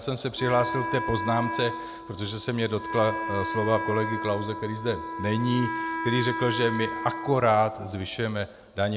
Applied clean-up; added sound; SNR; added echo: none; Wind instrument, woodwind instrument; 6 dB; none.